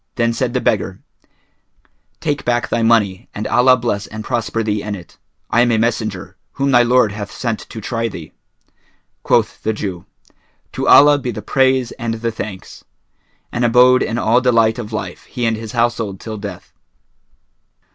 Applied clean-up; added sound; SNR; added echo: none; none; none; none.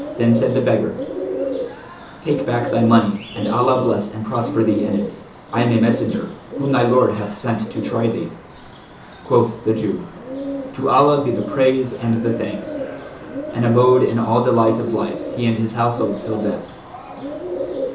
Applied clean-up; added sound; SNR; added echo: none; Bird; 8 dB; reverberation time 0.8 s.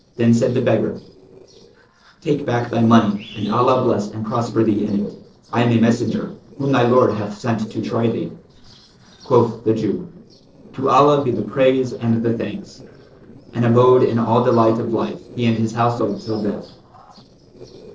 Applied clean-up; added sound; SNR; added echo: neural separator model SepFormer DNS4.